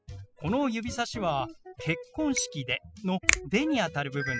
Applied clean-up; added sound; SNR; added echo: classical method spectral subtraction.